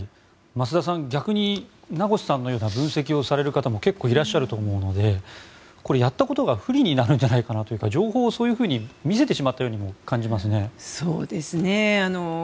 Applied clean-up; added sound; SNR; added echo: none; none; none; none.